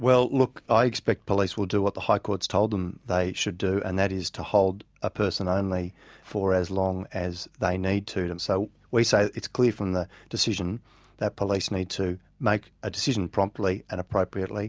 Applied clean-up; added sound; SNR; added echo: none; none; none; none.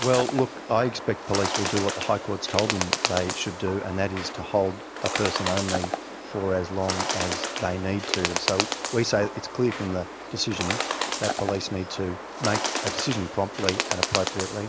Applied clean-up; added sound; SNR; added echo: none; Bird; 3 dB; none.